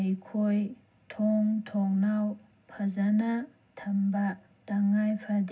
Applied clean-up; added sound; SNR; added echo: none; none; none; reverberation time 0.4 s.